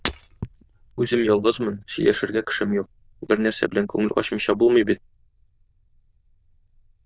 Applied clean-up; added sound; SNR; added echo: neural diffusion model UNIVERSE++.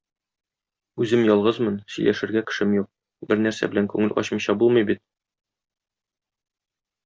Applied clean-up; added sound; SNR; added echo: none; none; none; none.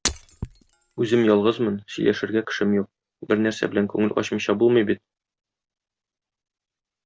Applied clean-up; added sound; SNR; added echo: none; Shatter; 8 dB; none.